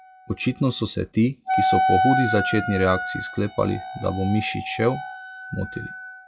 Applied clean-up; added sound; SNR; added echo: classical method log-MMSE.